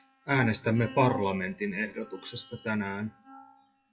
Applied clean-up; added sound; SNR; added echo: classical method WPE with log-MMSE.